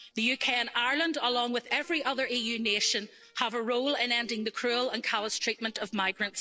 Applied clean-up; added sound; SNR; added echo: neural separator model SepFormer DNS4.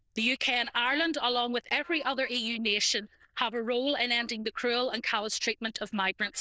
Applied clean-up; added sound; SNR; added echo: neural diffusion model UNIVERSE++.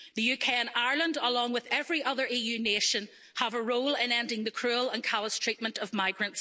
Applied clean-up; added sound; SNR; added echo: none; none; none; none.